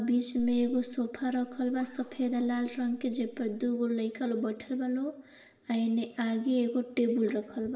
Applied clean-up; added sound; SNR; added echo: none; Zipper (clothing); 19 dB; reverberation time 0.7 s.